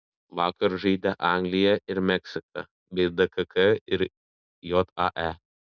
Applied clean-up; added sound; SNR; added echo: none; none; none; none.